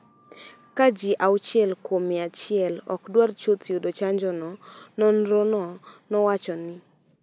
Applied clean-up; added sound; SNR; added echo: none; none; none; none.